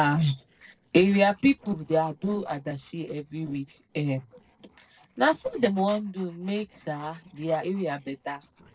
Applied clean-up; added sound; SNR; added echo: neural separator model SepFormer DNS4.